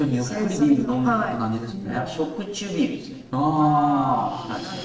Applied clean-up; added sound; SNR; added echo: neural separator model SepFormer DNS4.